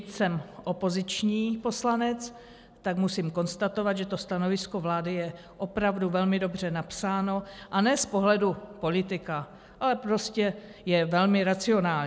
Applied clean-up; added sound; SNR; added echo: none; none; none; none.